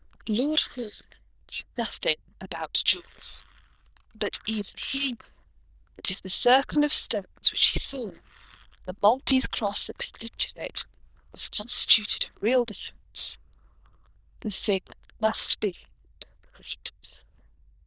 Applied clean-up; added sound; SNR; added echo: neural diffusion model UNIVERSE++.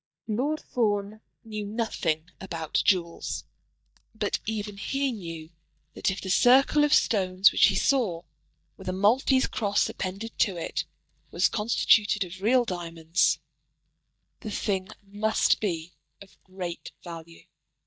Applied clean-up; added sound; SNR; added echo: neural mask model DeepFilterNet 3.